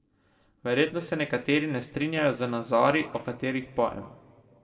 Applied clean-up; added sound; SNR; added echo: neural separator model SepFormer DNS4.